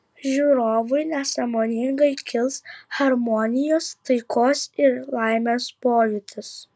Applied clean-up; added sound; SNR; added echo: none; none; none; none.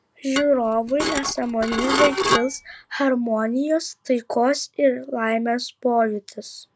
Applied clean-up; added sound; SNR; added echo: none; Dishes, pots, and pans / Glass; 3 dB; none.